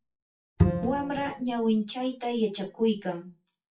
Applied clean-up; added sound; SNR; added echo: classical method WPE with log-MMSE.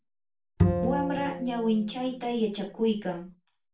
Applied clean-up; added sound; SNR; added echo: none; Bowed string instrument; 1 dB; reverberation time 0.3 s.